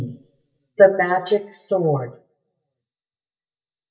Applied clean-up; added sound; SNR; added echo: neural mask model DeepFilterNet 3.